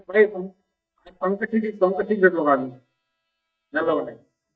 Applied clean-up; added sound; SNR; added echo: neural mask model DeepFilterNet 3.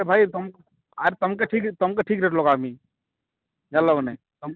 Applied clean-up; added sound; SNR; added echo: none; none; none; none.